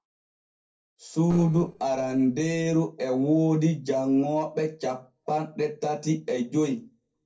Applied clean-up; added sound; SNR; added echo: neural separator model SepFormer DNS4.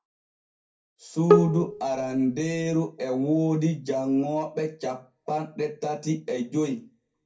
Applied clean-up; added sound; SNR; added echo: none; Bowed string instrument; -1 dB; reverberation time 0.3 s.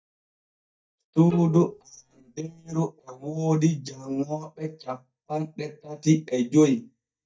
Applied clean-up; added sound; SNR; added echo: neural mask model DeepFilterNet 3.